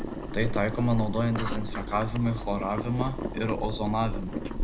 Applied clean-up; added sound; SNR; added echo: none; Boiling; 3 dB; none.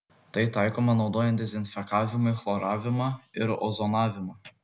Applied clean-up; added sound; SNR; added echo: none; none; none; none.